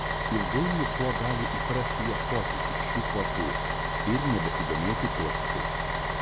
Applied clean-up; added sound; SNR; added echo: none; Bus; -3 dB; none.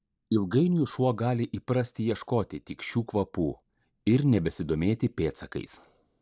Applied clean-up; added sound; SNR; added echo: none; none; none; none.